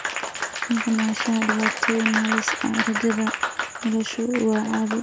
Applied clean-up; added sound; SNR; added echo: none; Applause; 3 dB; none.